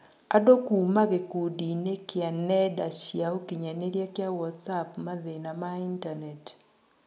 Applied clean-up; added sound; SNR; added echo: none; none; none; none.